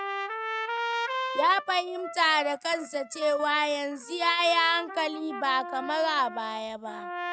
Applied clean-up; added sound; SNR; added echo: neural mask model RNNoise.